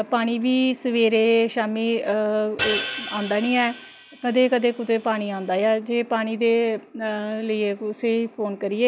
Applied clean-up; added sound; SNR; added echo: none; Hi-hat; 11 dB; none.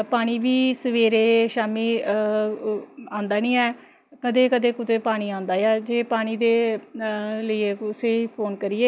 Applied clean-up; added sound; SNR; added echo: none; none; none; none.